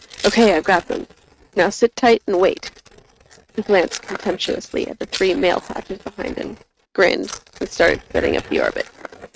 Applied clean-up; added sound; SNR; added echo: neural mask model RNNoise.